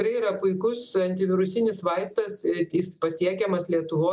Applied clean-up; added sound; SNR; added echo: none; none; none; none.